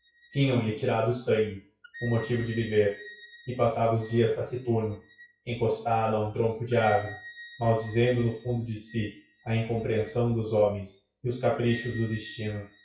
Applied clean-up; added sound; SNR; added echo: classical method WPE with log-MMSE.